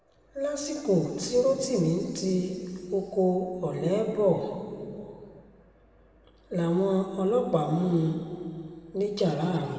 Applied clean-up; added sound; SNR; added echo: none; none; none; reverberation time 2.4 s.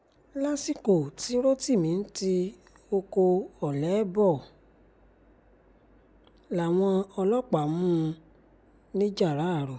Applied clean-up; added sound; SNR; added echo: none; none; none; none.